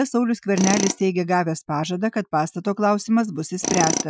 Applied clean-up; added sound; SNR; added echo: classical method Wiener filter.